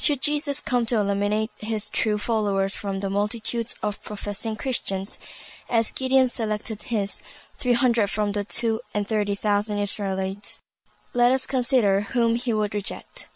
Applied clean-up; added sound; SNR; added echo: neural separator model SepFormer WHAM!.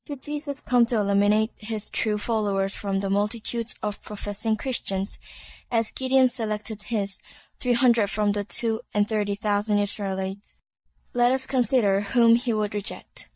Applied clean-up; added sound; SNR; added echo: neural mask model DeepFilterNet 3.